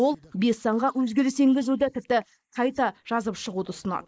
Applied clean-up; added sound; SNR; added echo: neural mask model Resemble Enhance denoiser.